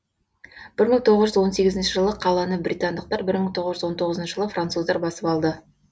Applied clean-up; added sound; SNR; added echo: none; none; none; none.